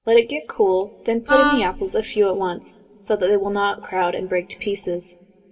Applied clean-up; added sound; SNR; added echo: none; Wind instrument, woodwind instrument; 2 dB; reverberation time 1.7 s.